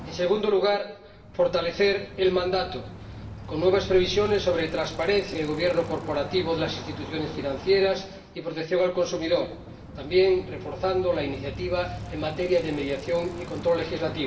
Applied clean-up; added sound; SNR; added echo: none; Bicycle; 13 dB; reverberation time 0.8 s.